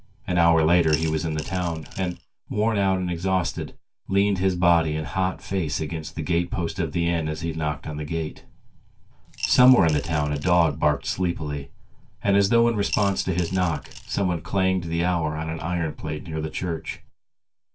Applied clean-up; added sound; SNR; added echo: none; Coin (dropping) / Glass; 14 dB; reverberation time 0.1 s.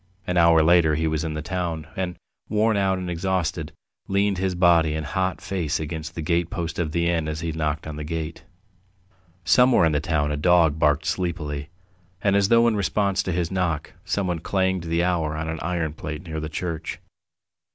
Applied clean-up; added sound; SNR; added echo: none; none; none; none.